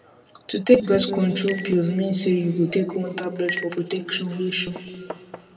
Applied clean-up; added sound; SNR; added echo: none; Chink, clink; 16 dB; reverberation time 1.9 s.